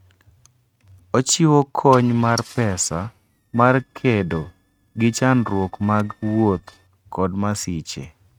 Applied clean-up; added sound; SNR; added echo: neural mask model RNNoise.